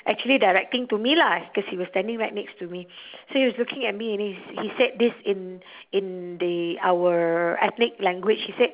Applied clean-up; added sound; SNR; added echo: none; none; none; none.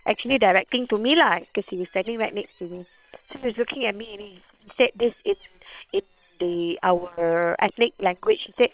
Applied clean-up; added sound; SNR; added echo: neural separator model SepFormer WHAM!.